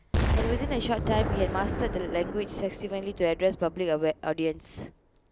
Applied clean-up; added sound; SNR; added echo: none; Explosion; 2 dB; none.